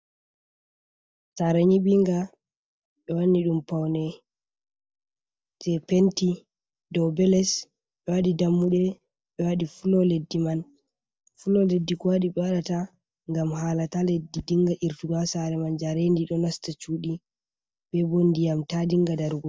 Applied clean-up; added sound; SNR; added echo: neural mask model DeepFilterNet 3.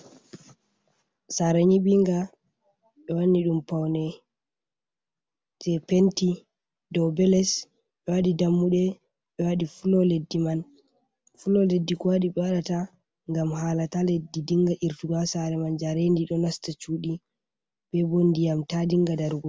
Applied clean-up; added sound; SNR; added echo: none; none; none; none.